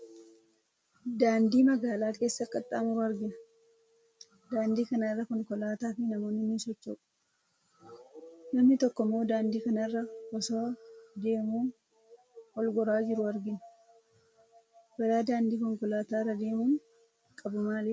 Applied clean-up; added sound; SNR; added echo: none; none; none; none.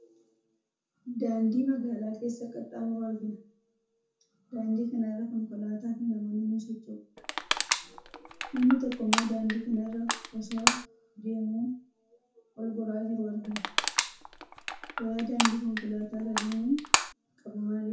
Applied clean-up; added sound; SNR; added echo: none; Crushing; 0 dB; reverberation time 0.6 s.